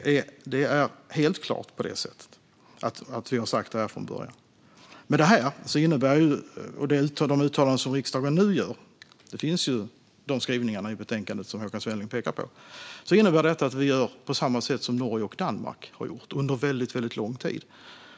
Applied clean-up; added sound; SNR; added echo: none; none; none; none.